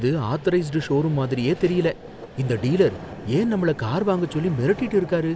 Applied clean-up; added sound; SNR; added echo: none; Vehicle; 15 dB; none.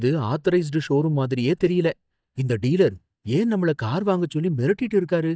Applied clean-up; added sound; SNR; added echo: neural mask model DeepFilterNet 3.